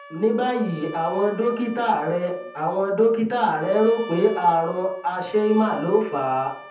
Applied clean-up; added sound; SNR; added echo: none; Trumpet; 20 dB; reverberation time 0.6 s.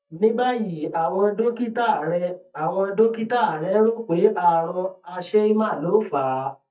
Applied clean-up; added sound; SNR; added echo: neural mask model DeepFilterNet 3.